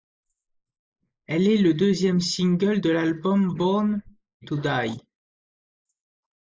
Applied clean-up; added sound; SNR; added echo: neural mask model Resemble Enhance denoiser.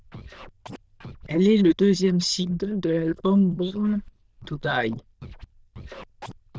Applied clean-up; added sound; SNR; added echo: neural diffusion model UNIVERSE++.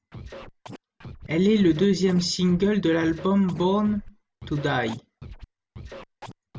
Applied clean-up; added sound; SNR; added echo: none; Scratching (performance technique); 18 dB; none.